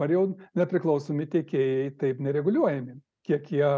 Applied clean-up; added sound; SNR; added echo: none; none; none; none.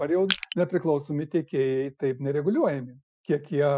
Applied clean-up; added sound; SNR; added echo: classical method Wiener filter.